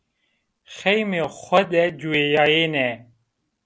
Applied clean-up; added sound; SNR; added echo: none; none; none; none.